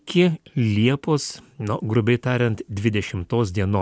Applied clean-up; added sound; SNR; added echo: none; none; none; none.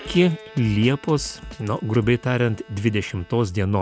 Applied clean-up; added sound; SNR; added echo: none; Drum kit + Bowed string instrument; 19 dB; none.